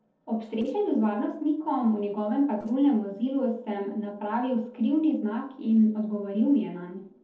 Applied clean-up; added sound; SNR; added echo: neural separator model SepFormer DNS4.